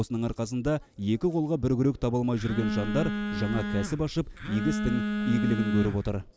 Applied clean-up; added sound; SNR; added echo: none; Telephone; 2 dB; none.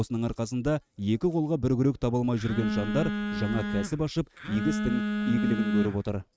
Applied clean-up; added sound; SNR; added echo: neural mask model RNNoise.